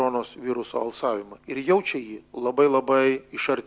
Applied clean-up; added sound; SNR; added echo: none; none; none; none.